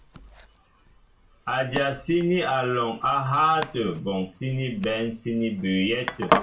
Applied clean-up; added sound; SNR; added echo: none; Domestic sounds, home sounds; 8 dB; reverberation time 0.3 s.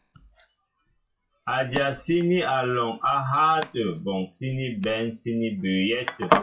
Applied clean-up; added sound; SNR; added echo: classical method WPE with log-MMSE.